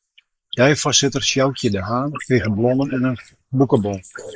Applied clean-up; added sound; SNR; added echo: neural mask model Resemble Enhance denoiser.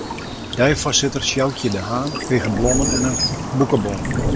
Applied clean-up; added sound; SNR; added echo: none; Stream / Bird vocalization, bird call, bird song; 3 dB; none.